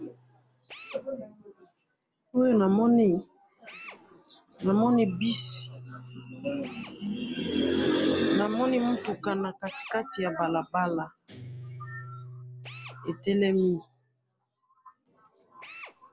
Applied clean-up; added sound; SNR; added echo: none; Drill + Guitar; 19 dB; none.